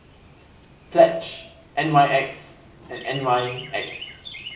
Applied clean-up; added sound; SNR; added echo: none; Chirp, tweet; 18 dB; reverberation time 0.6 s.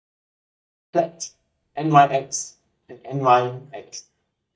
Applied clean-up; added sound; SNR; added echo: neural mask model DeepFilterNet 3.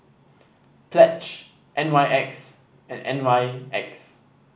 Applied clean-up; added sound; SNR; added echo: none; none; none; none.